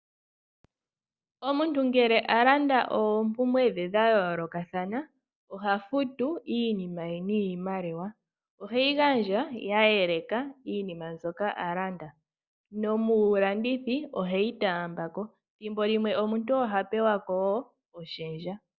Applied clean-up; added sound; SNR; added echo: none; none; none; none.